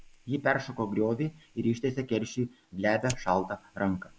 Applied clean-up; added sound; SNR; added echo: none; Fire; 19 dB; none.